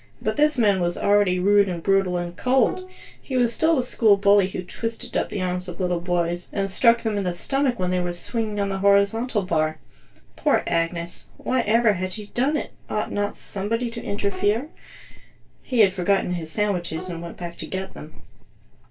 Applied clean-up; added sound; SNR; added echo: neural separator model SepFormer DNS4.